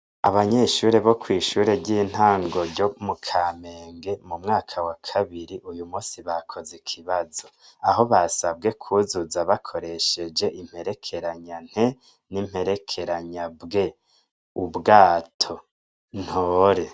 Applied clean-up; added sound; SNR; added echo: none; none; none; none.